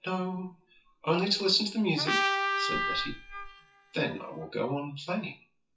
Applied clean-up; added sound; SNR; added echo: classical method WPE with log-MMSE.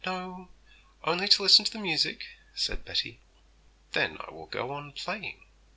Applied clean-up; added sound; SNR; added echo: none; none; none; none.